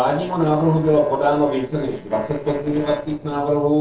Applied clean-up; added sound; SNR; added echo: neural separator model SepFormer DNS4.